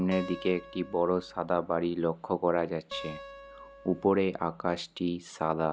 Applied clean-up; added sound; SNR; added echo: none; Acoustic guitar; 18 dB; none.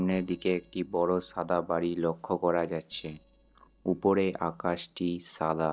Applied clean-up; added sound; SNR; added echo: neural separator model SepFormer DNS4.